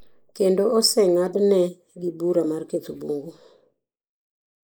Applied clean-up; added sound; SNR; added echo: neural mask model Resemble Enhance denoiser.